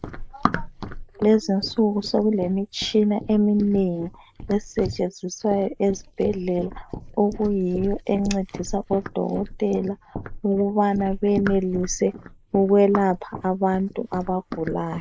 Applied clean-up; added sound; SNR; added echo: neural mask model Resemble Enhance denoiser.